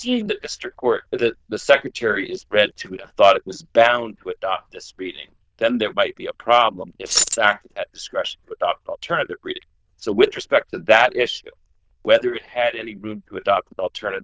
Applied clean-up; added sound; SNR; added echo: neural diffusion model UNIVERSE++.